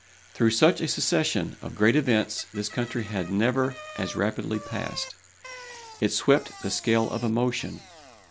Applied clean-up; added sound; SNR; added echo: none; Bicycle; 19 dB; none.